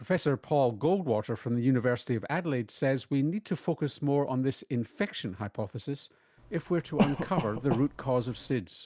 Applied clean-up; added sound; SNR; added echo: none; Cough; 4 dB; none.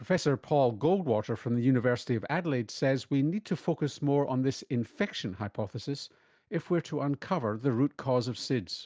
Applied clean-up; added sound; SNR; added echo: none; none; none; none.